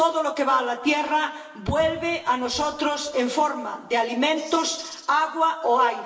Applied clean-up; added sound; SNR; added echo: none; Rattle (instrument); 18 dB; reverberation time 1.2 s.